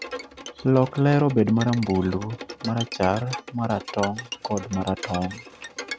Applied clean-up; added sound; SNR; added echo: none; Bowed string instrument; 13 dB; none.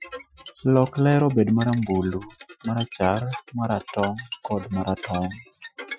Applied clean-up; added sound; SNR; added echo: classical method Wiener filter.